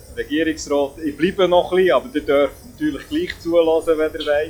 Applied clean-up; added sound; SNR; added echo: classical method log-MMSE.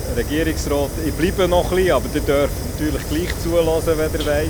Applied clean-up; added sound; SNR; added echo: none; Fire; 4 dB; none.